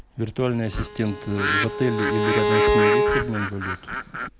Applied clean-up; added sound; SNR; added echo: none; Bird + Bowed string instrument; -3 dB; none.